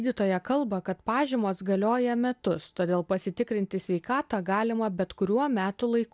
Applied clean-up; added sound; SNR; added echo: none; none; none; none.